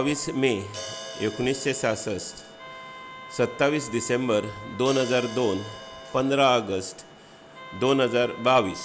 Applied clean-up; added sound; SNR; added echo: none; Wind instrument, woodwind instrument + Crash cymbal; 15 dB; none.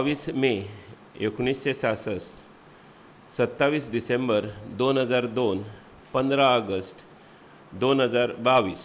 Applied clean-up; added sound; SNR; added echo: none; none; none; none.